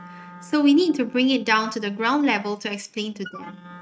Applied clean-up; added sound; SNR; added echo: neural mask model RNNoise.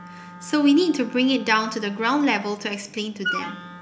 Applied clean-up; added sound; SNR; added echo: none; Wind instrument, woodwind instrument; 13 dB; none.